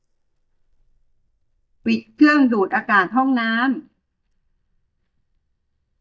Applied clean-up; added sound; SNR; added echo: neural mask model DeepFilterNet 3.